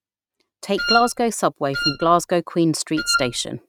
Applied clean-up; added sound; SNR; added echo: neural mask model RNNoise.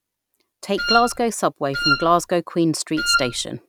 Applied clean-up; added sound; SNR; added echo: none; Wind instrument, woodwind instrument; 1 dB; none.